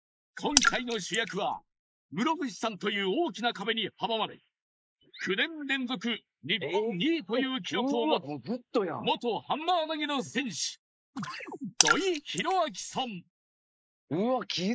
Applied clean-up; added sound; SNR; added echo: neural mask model Resemble Enhance denoiser.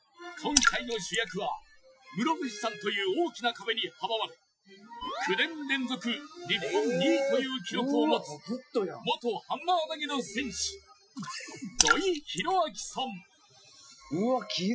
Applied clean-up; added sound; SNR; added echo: classical method Wiener filter.